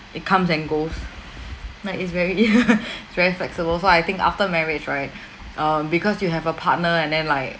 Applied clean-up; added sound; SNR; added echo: none; none; none; none.